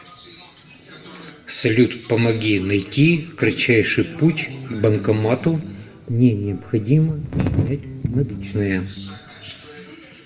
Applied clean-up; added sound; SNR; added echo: none; Electric guitar; 12 dB; reverberation time 1.1 s.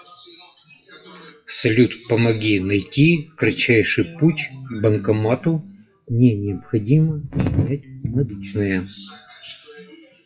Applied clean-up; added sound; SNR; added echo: classical method WPE with log-MMSE.